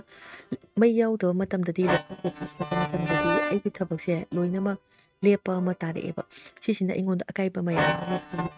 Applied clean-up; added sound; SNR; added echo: neural mask model RNNoise.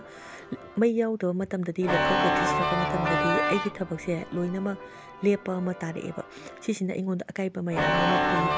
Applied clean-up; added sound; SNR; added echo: none; Organ; 0 dB; none.